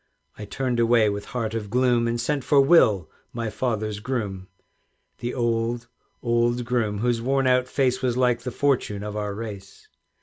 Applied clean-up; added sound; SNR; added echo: none; none; none; none.